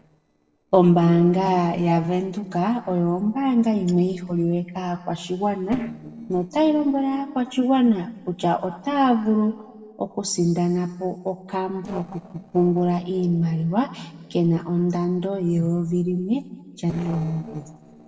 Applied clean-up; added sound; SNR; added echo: neural separator model SepFormer DNS4.